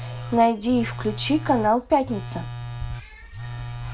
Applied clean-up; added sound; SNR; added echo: none; Telephone; 10 dB; none.